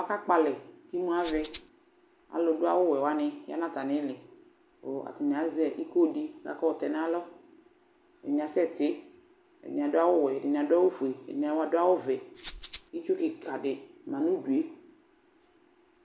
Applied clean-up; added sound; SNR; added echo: none; Rattle (instrument); 15 dB; none.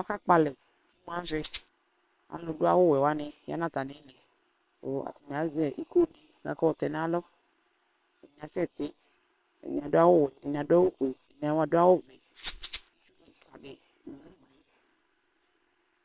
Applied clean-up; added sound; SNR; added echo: neural separator model SepFormer WHAM!.